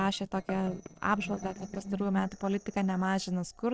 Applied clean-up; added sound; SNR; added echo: neural separator model SepFormer DNS4.